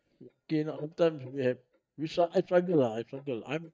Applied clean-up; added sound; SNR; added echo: neural mask model DeepFilterNet 3.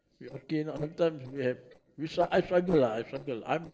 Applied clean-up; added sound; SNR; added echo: neural separator model SepFormer DNS4.